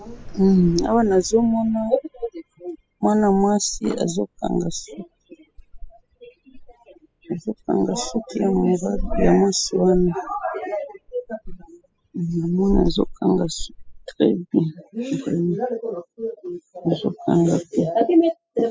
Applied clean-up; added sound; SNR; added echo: classical method spectral subtraction.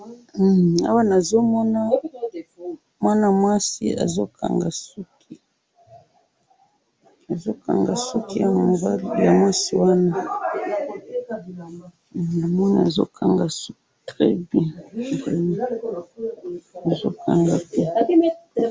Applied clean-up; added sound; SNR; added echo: none; none; none; none.